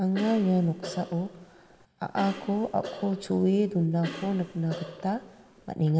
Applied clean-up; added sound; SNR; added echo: none; Cough; 15 dB; reverberation time 1.1 s.